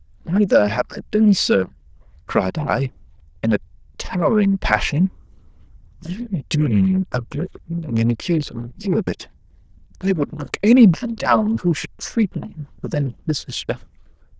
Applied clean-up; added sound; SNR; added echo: neural diffusion model UNIVERSE++.